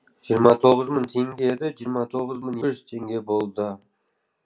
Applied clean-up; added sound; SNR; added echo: none; none; none; none.